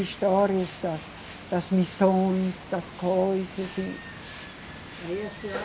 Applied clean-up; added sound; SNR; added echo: none; Water; 15 dB; none.